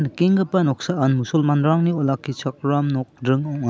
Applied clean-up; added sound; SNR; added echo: none; none; none; none.